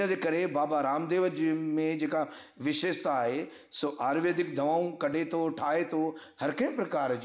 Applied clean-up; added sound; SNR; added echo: none; none; none; none.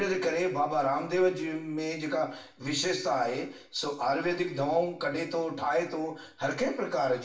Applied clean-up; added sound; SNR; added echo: none; none; none; reverberation time 0.3 s.